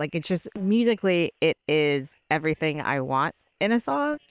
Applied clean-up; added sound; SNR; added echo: neural separator model SepFormer WHAM!.